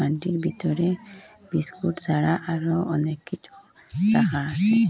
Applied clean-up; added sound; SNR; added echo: none; none; none; none.